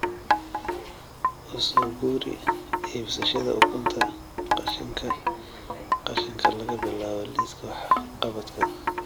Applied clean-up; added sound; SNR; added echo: none; Wind chime; -4 dB; none.